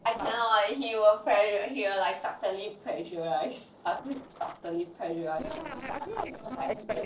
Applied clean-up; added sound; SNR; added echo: neural separator model SepFormer DNS4.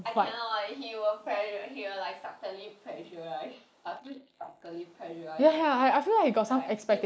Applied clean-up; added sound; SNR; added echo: neural mask model Resemble Enhance denoiser.